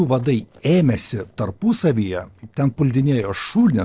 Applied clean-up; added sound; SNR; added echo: neural separator model SepFormer DNS4.